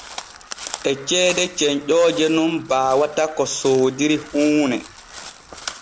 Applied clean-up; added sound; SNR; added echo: none; Crow; 17 dB; none.